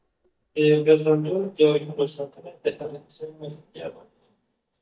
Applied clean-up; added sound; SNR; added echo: neural mask model DeepFilterNet 3.